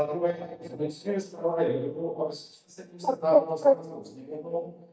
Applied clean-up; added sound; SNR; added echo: neural mask model DeepFilterNet 3.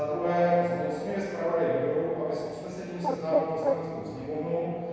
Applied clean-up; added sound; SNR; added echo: none; Bird; 7 dB; reverberation time 1.9 s.